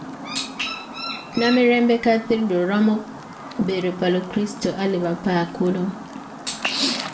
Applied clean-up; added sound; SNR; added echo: none; Chirp, tweet; 10 dB; reverberation time 0.4 s.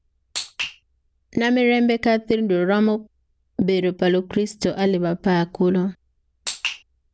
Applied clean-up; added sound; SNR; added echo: none; none; none; none.